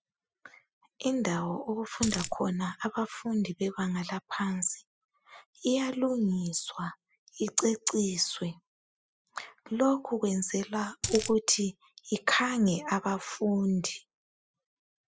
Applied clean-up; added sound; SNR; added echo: classical method spectral subtraction.